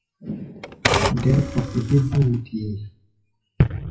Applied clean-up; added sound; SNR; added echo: classical method WPE with log-MMSE.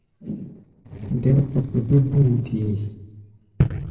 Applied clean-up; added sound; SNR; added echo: neural separator model SepFormer DNS4.